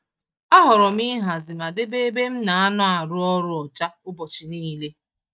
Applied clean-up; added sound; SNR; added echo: neural mask model DeepFilterNet 3.